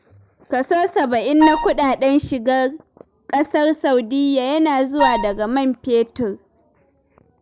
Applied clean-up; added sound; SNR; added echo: none; Wind instrument, woodwind instrument; 3 dB; none.